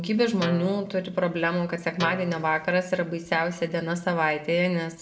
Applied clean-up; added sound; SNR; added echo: none; Guitar; 12 dB; reverberation time 0.3 s.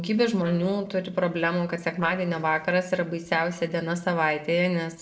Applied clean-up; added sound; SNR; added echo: neural separator model SepFormer DNS4.